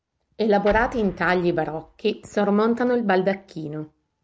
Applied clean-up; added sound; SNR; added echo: none; Explosion; 16 dB; none.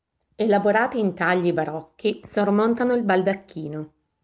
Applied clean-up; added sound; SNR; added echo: none; none; none; none.